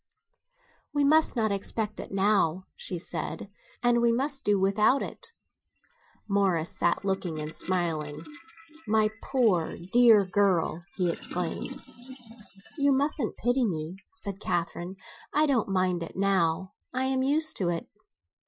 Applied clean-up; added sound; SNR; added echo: classical method Wiener filter.